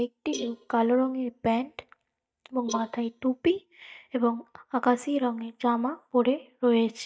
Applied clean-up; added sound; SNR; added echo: neural mask model DeepFilterNet 3.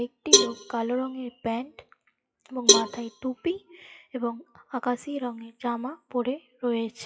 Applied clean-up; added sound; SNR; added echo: classical method WPE with log-MMSE.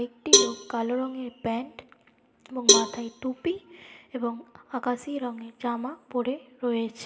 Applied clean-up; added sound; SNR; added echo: none; Cowbell; -5 dB; reverberation time 1.6 s.